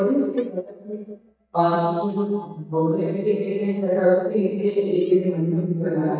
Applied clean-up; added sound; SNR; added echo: neural mask model DeepFilterNet 3.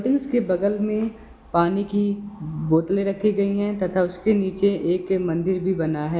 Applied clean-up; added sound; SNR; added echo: none; none; none; none.